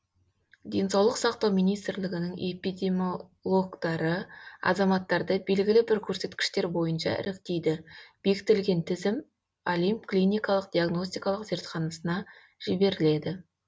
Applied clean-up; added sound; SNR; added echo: none; none; none; none.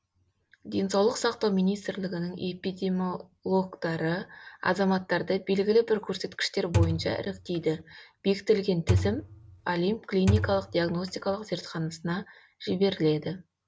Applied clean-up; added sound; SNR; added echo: none; Thump, thud; 1 dB; none.